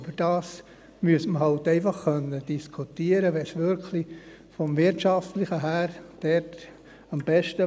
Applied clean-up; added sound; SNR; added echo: none; none; none; none.